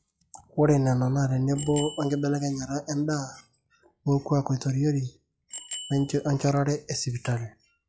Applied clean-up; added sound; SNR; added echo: classical method log-MMSE.